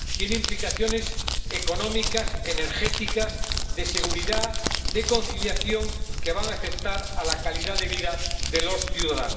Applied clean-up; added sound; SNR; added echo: none; Crumpling, crinkling; -3 dB; reverberation time 2.3 s.